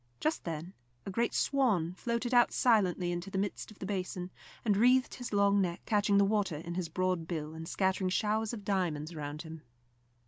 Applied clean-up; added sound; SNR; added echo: none; none; none; none.